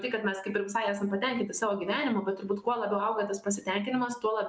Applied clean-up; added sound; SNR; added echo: none; none; none; none.